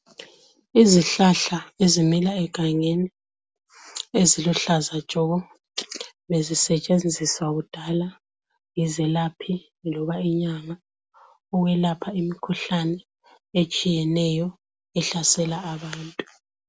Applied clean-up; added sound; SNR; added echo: none; none; none; none.